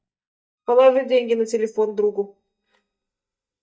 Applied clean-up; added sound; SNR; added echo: neural mask model DeepFilterNet 3.